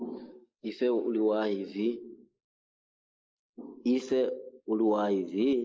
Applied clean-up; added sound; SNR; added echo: neural mask model Resemble Enhance denoiser.